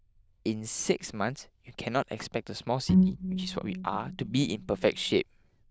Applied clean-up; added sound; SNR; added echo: neural diffusion model UNIVERSE++.